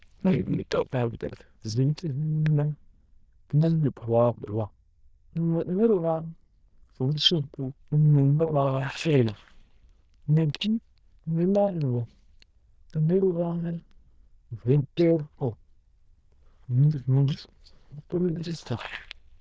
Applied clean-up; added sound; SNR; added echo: neural diffusion model UNIVERSE++.